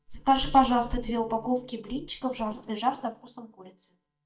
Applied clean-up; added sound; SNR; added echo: neural mask model DeepFilterNet 3.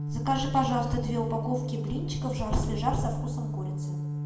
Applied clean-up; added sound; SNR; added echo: none; Organ; 2 dB; reverberation time 1.0 s.